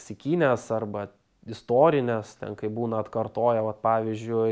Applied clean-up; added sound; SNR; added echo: none; none; none; none.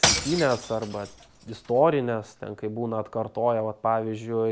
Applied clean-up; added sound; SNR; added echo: none; Shatter / Crushing; 4 dB; none.